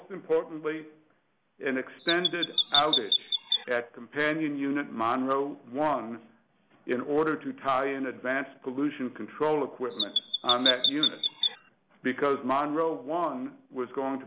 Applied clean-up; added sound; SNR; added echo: none; Chirp, tweet; -3 dB; none.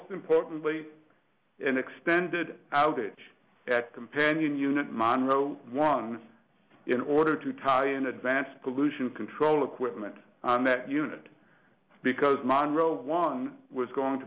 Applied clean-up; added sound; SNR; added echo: none; none; none; none.